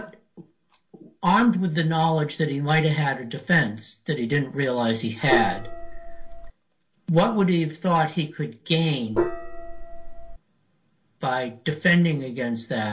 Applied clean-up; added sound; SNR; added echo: none; Gong; 3 dB; reverberation time 0.2 s.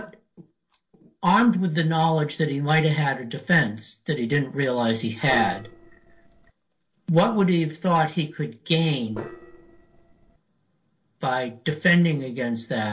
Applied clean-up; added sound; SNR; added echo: neural separator model SepFormer DNS4.